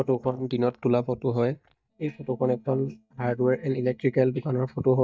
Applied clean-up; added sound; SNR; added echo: neural mask model DeepFilterNet 3.